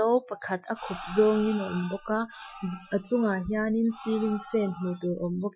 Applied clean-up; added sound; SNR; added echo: classical method Wiener filter.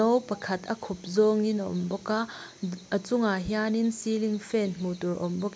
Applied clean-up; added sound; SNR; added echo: none; none; none; none.